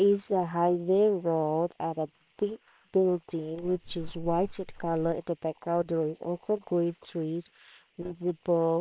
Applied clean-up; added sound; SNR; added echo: neural separator model SepFormer WHAM!.